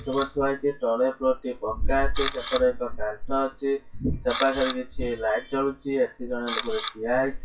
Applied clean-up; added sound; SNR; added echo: classical method WPE with log-MMSE.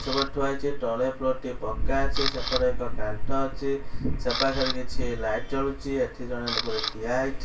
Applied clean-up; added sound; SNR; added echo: none; Camera; 12 dB; reverberation time 0.2 s.